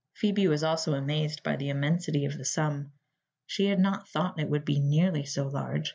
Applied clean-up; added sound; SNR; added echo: none; none; none; none.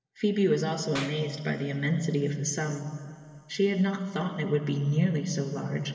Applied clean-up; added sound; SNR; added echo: none; Clapping; 19 dB; reverberation time 2.9 s.